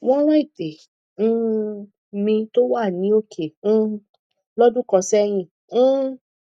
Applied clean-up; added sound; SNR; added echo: none; none; none; none.